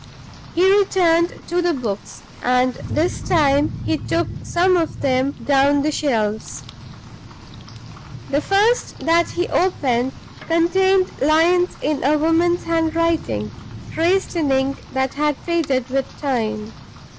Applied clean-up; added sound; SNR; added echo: none; Rain; 14 dB; none.